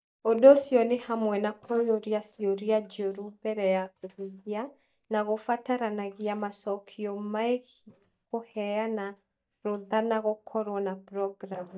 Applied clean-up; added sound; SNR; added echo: neural mask model DeepFilterNet 3.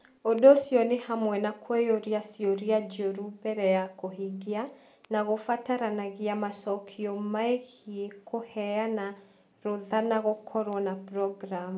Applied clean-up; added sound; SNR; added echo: none; none; none; none.